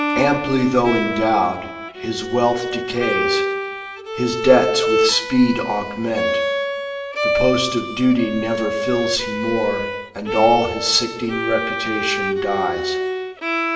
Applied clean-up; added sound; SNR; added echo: none; Bowed string instrument; 3 dB; reverberation time 0.8 s.